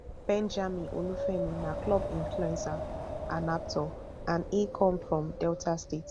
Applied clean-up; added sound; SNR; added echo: none; Wind; 6 dB; none.